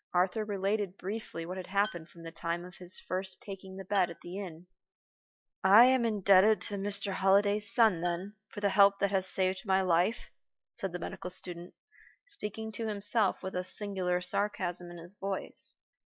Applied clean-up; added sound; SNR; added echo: classical method log-MMSE.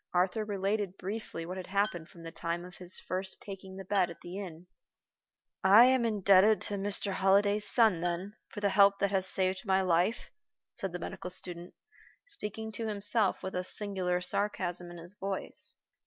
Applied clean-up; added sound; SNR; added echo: none; Tools; 18 dB; none.